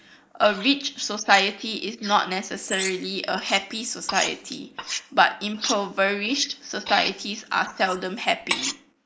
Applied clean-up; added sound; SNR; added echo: neural mask model Resemble Enhance denoiser.